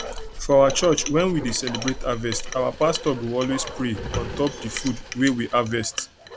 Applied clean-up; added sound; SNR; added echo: none; Bark + Chink, clink; 9 dB; none.